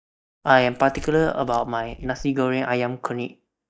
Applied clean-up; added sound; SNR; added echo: neural mask model DeepFilterNet 3.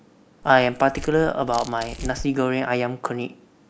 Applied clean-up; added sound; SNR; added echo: none; Tearing; 14 dB; none.